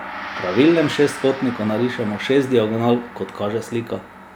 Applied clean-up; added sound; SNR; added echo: none; Gong; 13 dB; none.